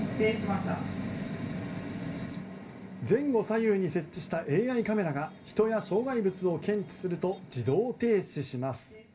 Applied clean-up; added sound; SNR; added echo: none; none; none; reverberation time 0.2 s.